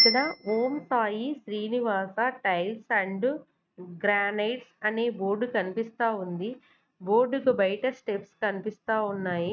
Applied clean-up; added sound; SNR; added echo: neural mask model RNNoise.